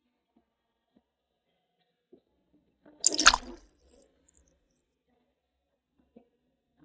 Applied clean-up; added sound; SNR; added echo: neural mask model DeepFilterNet 3.